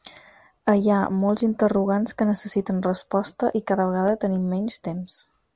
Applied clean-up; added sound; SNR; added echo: none; none; none; none.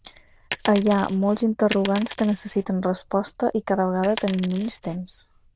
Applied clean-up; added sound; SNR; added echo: neural diffusion model UNIVERSE++.